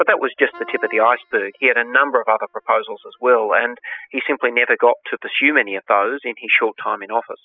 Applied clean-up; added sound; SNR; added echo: classical method spectral subtraction.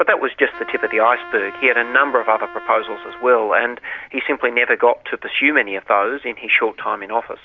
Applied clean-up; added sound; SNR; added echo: none; Trumpet; 16 dB; none.